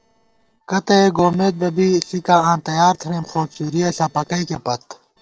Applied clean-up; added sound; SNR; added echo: neural separator model SepFormer DNS4.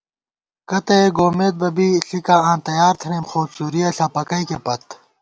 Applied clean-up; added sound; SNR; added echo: none; none; none; none.